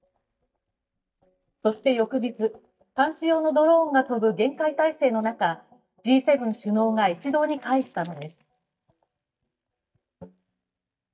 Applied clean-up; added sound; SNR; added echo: neural mask model DeepFilterNet 3.